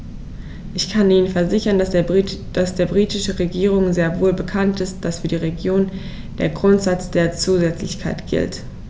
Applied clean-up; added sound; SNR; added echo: none; none; none; none.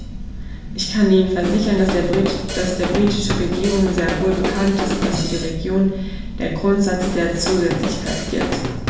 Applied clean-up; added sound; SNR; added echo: none; Drum kit; 7 dB; reverberation time 0.9 s.